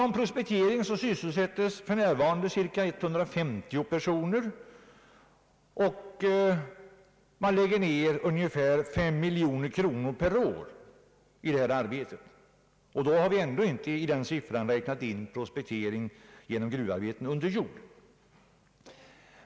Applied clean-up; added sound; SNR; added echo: none; none; none; none.